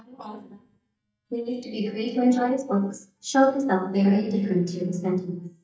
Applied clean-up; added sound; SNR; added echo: neural mask model DeepFilterNet 3.